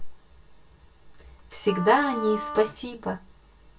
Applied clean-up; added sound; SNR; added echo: none; Wind instrument, woodwind instrument; 9 dB; reverberation time 0.1 s.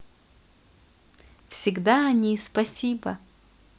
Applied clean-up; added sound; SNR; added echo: none; none; none; none.